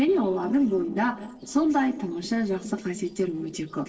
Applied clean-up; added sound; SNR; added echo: neural separator model SepFormer DNS4.